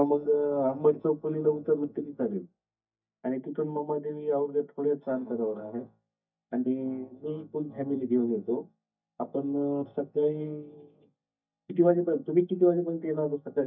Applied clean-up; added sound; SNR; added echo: neural mask model DeepFilterNet 3.